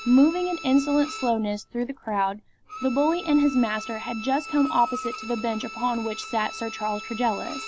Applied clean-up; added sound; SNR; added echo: none; Bowed string instrument; 13 dB; none.